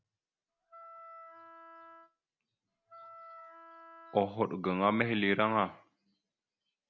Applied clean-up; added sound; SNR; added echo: none; Wind instrument, woodwind instrument; 17 dB; none.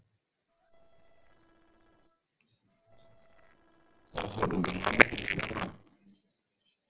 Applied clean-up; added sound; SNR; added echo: neural separator model SepFormer DNS4.